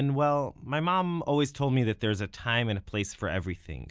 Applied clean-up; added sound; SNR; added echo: none; none; none; none.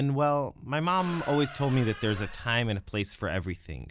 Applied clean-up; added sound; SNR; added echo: none; Squeak; 14 dB; none.